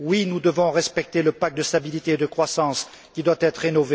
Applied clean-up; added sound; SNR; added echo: none; none; none; none.